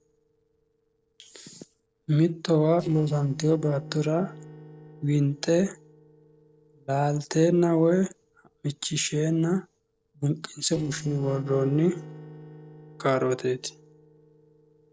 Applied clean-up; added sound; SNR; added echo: neural separator model SepFormer DNS4.